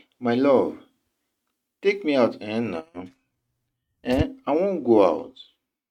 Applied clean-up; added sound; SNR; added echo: neural mask model RNNoise.